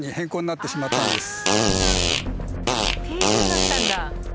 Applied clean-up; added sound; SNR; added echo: none; Fart; -4 dB; none.